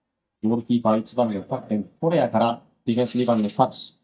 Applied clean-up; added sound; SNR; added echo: neural mask model DeepFilterNet 3.